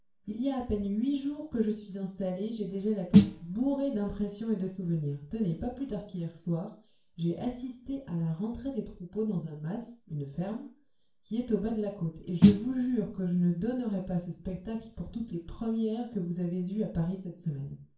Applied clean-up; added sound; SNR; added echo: none; Snare drum; -4 dB; reverberation time 0.4 s.